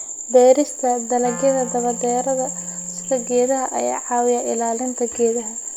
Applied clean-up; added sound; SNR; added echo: none; Wind instrument, woodwind instrument; 18 dB; none.